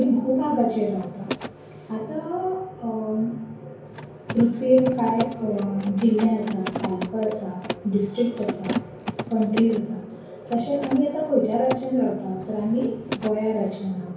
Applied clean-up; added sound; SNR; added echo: none; Mechanisms; 12 dB; reverberation time 0.6 s.